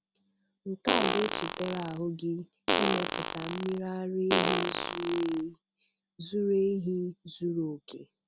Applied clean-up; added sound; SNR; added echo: none; Fart; -2 dB; none.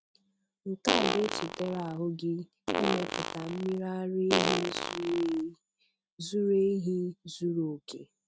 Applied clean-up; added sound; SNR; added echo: neural mask model RNNoise.